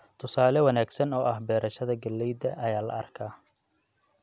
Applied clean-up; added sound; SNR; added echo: none; none; none; none.